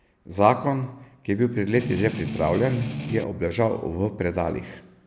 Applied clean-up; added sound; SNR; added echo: none; Strum; 6 dB; none.